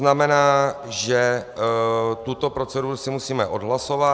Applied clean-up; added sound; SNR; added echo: none; none; none; none.